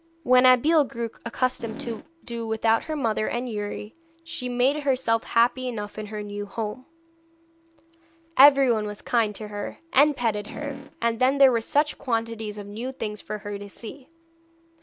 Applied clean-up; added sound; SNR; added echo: none; Fart; 11 dB; none.